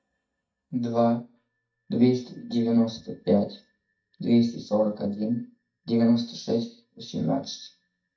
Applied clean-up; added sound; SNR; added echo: neural mask model DeepFilterNet 3.